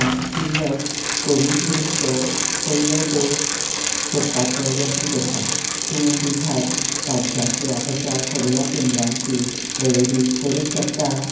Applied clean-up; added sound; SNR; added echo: none; Bicycle; 1 dB; reverberation time 0.9 s.